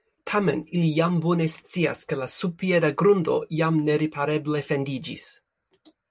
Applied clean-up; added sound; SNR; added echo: none; none; none; none.